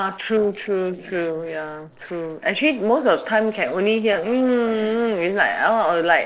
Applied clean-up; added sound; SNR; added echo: neural separator model SepFormer DNS4.